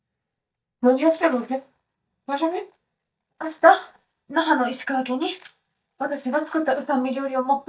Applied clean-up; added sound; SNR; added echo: neural mask model DeepFilterNet 3.